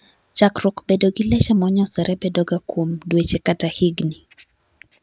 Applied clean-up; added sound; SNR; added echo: none; none; none; none.